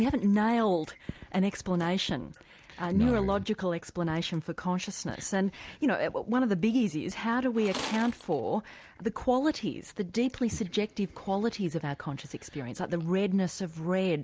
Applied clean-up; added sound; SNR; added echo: none; Tools; 10 dB; none.